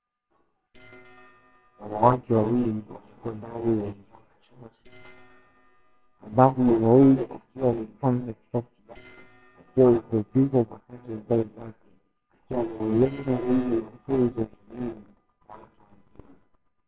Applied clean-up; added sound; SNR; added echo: neural separator model SepFormer WHAMR!.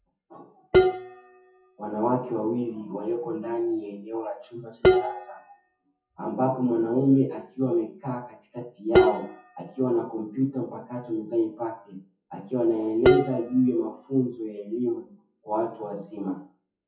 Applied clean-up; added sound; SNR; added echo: classical method WPE with log-MMSE.